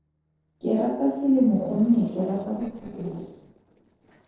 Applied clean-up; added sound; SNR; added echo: neural separator model SepFormer DNS4.